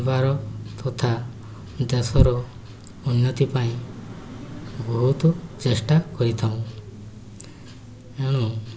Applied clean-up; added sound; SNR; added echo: none; none; none; none.